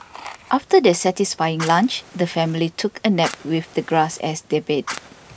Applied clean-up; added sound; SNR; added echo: none; Fire; 17 dB; none.